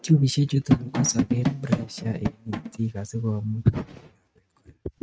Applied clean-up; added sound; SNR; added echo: neural mask model RNNoise.